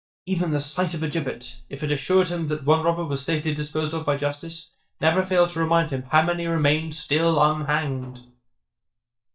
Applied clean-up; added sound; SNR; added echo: neural mask model DeepFilterNet 3.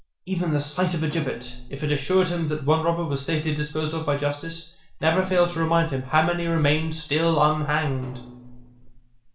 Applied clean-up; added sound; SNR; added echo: none; Thump, thud; 20 dB; reverberation time 0.4 s.